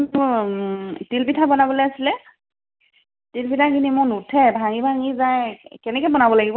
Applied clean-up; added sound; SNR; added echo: none; none; none; none.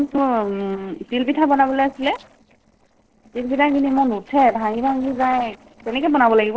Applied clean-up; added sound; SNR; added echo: neural separator model SepFormer DNS4.